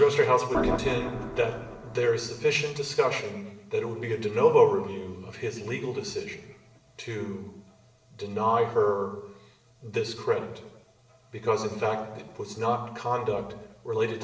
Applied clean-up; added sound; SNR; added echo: none; Organ; 5 dB; reverberation time 0.8 s.